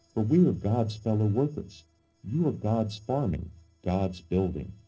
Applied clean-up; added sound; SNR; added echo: neural separator model SepFormer DNS4.